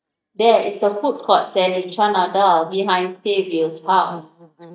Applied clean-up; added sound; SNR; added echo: neural mask model DeepFilterNet 3.